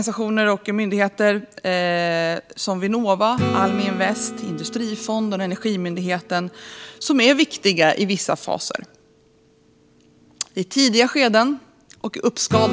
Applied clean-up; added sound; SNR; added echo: none; Acoustic guitar / Strum; 11 dB; none.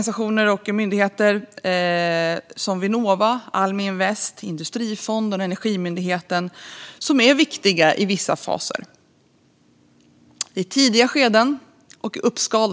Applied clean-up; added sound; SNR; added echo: none; none; none; none.